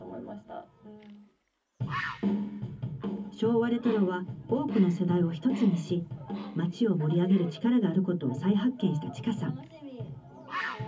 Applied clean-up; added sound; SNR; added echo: none; Bird; 17 dB; reverberation time 0.3 s.